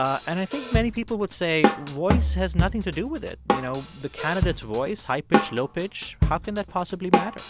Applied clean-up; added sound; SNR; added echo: none; Drum kit; -1 dB; none.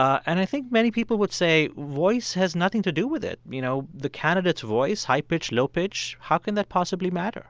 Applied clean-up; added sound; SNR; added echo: none; none; none; none.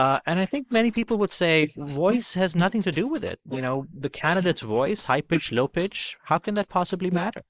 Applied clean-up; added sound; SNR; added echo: neural mask model Resemble Enhance denoiser.